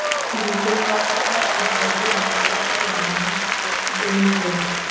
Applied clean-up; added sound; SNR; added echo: none; Applause; -5 dB; reverberation time 1.1 s.